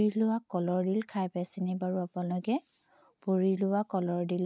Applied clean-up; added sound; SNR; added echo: none; none; none; none.